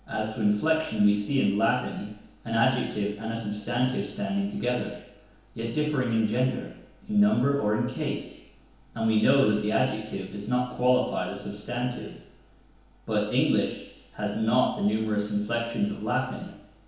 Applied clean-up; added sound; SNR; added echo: none; none; none; reverberation time 2.2 s.